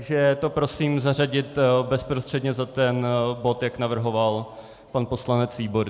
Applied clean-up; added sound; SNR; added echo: none; none; none; none.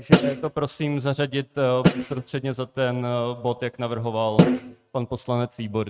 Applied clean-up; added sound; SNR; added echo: neural mask model RNNoise.